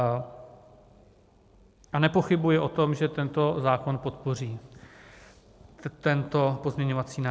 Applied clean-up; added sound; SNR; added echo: none; none; none; none.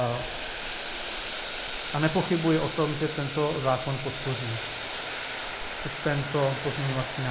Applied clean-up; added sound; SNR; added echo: none; Boiling; 3 dB; reverberation time 0.6 s.